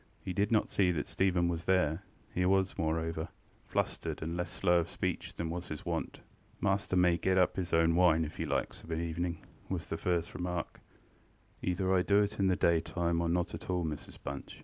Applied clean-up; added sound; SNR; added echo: none; none; none; none.